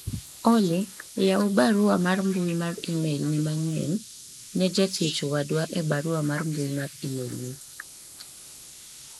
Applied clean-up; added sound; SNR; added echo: neural mask model Resemble Enhance denoiser.